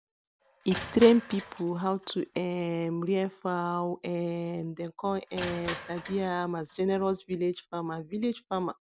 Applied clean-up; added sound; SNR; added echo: none; Crushing; 15 dB; none.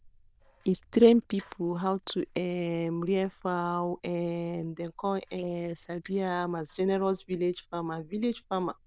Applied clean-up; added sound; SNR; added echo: neural diffusion model UNIVERSE++.